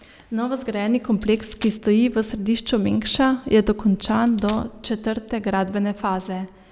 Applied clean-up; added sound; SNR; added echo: none; Coin (dropping); 3 dB; none.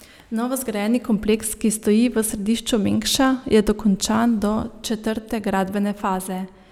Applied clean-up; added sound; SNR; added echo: none; none; none; none.